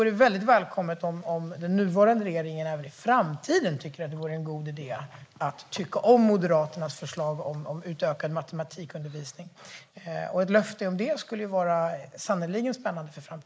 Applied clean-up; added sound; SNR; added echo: neural mask model Resemble Enhance denoiser.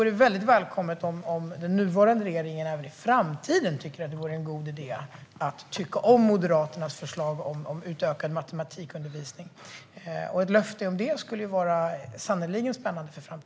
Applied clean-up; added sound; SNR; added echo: none; none; none; none.